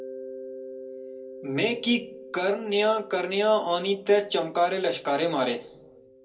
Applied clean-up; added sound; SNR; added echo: none; Mallet percussion; 16 dB; reverberation time 0.2 s.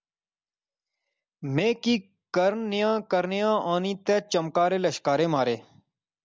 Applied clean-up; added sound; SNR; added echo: none; none; none; none.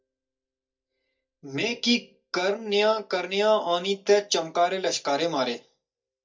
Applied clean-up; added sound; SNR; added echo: neural mask model DeepFilterNet 3.